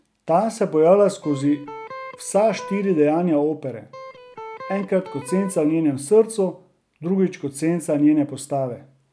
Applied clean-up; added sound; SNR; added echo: none; Electric guitar; 15 dB; none.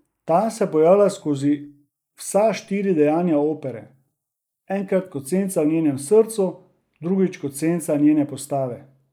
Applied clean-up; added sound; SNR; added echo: neural mask model Resemble Enhance denoiser.